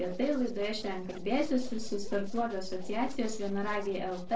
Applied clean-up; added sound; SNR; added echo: neural separator model SepFormer DNS4.